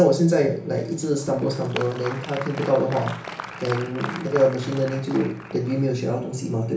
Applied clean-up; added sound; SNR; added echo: none; Applause; 14 dB; reverberation time 0.7 s.